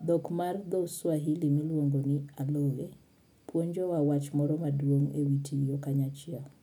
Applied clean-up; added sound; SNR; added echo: none; none; none; none.